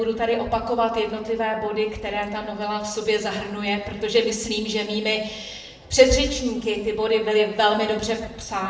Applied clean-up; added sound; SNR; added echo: none; none; none; reverberation time 0.8 s.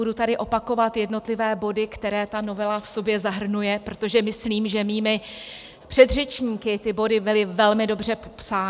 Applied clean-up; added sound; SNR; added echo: none; none; none; none.